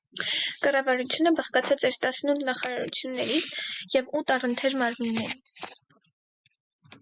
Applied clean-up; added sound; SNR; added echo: none; none; none; none.